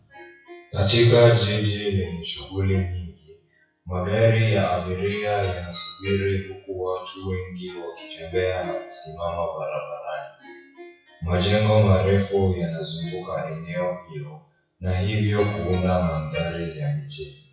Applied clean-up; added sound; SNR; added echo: classical method WPE with log-MMSE.